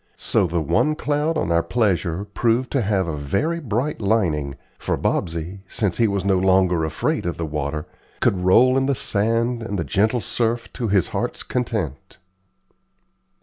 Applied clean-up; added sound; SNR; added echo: none; none; none; none.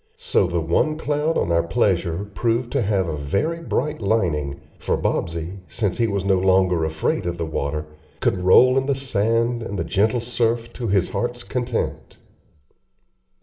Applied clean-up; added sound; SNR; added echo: none; none; none; reverberation time 0.9 s.